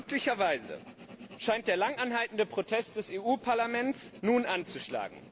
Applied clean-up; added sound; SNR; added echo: none; Writing; 19 dB; none.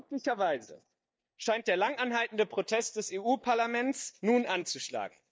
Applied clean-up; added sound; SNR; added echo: neural mask model DeepFilterNet 3.